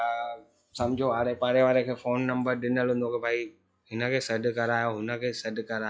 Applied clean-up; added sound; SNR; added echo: classical method log-MMSE.